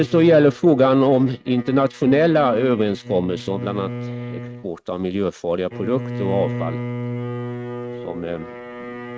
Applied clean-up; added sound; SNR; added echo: neural mask model RNNoise.